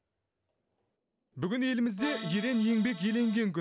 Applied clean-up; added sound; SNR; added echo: none; Accordion; 11 dB; none.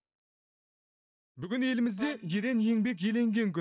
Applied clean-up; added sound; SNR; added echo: neural mask model DeepFilterNet 3.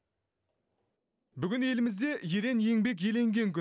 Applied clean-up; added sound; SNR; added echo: none; none; none; none.